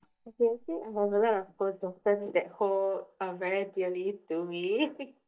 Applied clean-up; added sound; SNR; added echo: neural mask model DeepFilterNet 3.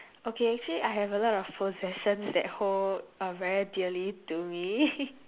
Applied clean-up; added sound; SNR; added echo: none; none; none; none.